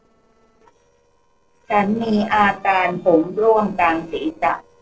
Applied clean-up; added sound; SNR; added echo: neural separator model SepFormer DNS4.